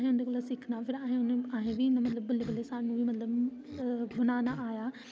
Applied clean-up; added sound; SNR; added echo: none; Cough; 19 dB; none.